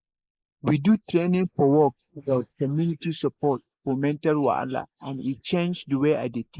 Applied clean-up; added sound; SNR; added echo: neural mask model Resemble Enhance denoiser.